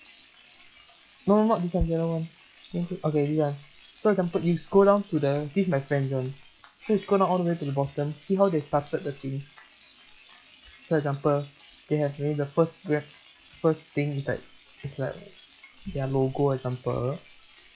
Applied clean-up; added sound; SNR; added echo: classical method log-MMSE.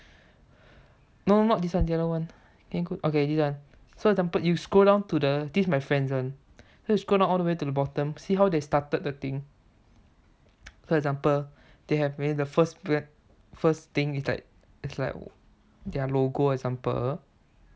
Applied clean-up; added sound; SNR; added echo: none; none; none; none.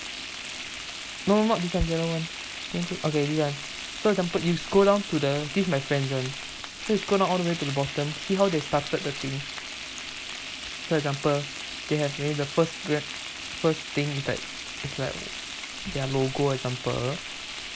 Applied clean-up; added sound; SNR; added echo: none; Frying (food); 9 dB; none.